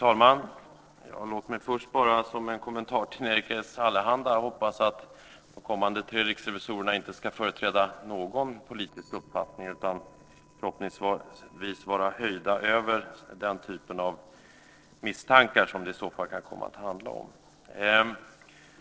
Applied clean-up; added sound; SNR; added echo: neural separator model SepFormer DNS4.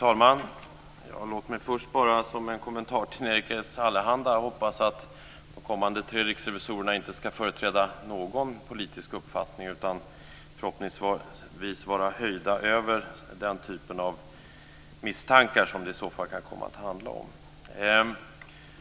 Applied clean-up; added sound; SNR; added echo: none; none; none; none.